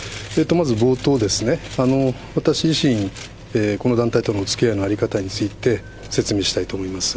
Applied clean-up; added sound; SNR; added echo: none; Microwave oven; 19 dB; none.